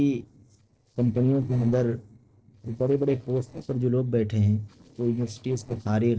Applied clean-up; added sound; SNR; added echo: neural separator model SepFormer DNS4.